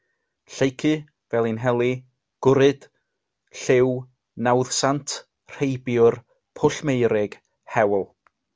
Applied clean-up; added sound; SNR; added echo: none; none; none; none.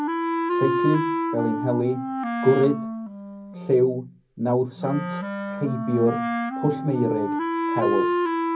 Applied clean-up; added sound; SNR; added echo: none; Wind instrument, woodwind instrument; 1 dB; reverberation time 0.4 s.